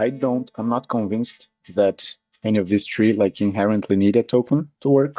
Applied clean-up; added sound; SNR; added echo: neural mask model DeepFilterNet 3.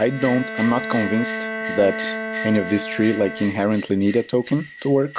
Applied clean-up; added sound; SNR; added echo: none; Bowed string instrument + Bell; 9 dB; none.